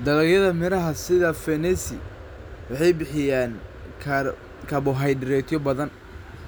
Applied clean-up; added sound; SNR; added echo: none; Aircraft; 18 dB; none.